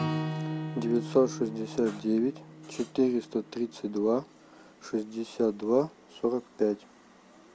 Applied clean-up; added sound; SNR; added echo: none; Acoustic guitar / Strum; 10 dB; none.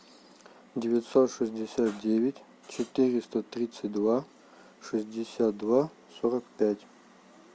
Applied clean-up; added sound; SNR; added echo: none; none; none; none.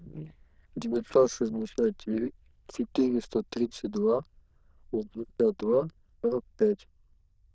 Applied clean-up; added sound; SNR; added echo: neural diffusion model UNIVERSE++.